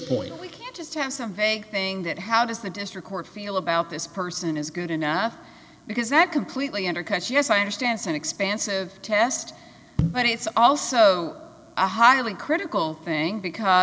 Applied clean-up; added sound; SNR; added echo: none; none; none; none.